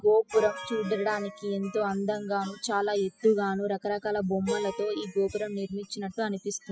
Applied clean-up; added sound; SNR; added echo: classical method spectral subtraction.